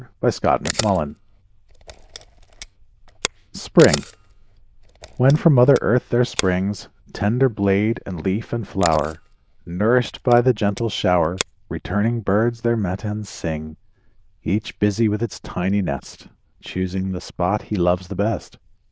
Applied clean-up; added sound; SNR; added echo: neural diffusion model UNIVERSE++.